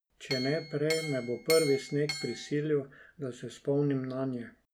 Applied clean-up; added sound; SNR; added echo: none; Chink, clink; 8 dB; none.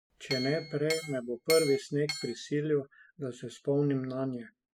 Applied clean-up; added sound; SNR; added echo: classical method spectral subtraction.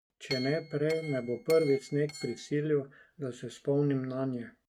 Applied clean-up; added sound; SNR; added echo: neural mask model RNNoise.